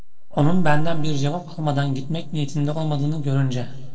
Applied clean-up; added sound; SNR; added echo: neural separator model SepFormer DNS4.